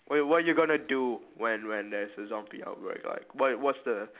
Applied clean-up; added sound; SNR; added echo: none; none; none; none.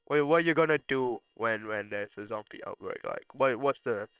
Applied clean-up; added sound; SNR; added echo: neural separator model SepFormer WHAM!.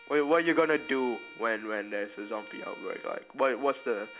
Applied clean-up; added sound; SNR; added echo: none; Bowed string instrument; 19 dB; none.